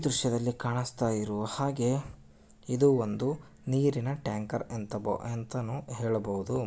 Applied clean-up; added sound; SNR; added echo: none; none; none; none.